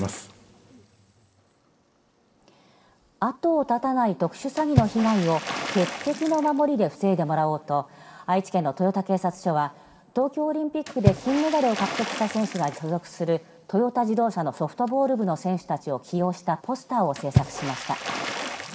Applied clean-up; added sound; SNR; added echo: none; Water / Splash, splatter; 8 dB; reverberation time 2.0 s.